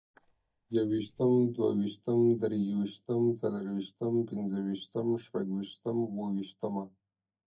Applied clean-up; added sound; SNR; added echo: neural mask model DeepFilterNet 3.